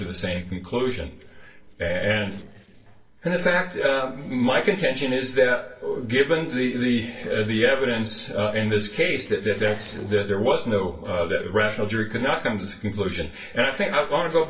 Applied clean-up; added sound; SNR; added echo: neural separator model SepFormer DNS4.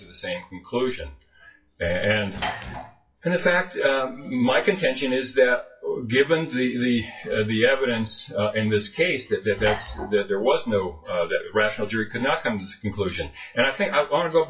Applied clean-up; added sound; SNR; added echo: classical method WPE with log-MMSE.